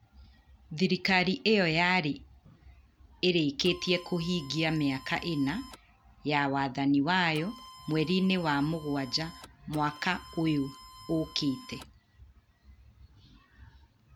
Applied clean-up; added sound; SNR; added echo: none; Printer; 19 dB; none.